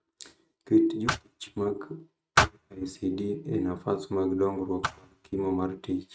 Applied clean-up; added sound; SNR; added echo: neural mask model RNNoise.